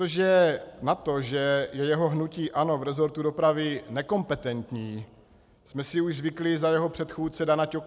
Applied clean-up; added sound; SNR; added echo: none; none; none; none.